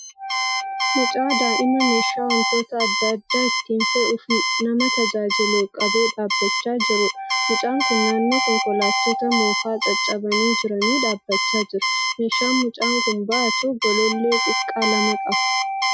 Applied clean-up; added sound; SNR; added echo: classical method Wiener filter.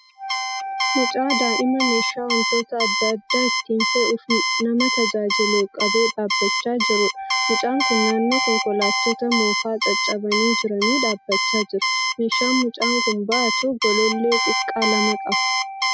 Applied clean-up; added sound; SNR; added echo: classical method spectral subtraction.